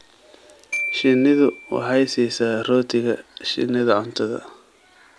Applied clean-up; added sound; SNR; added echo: none; Glockenspiel; 13 dB; none.